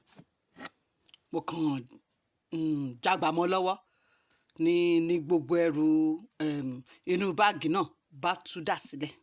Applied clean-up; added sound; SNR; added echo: none; none; none; none.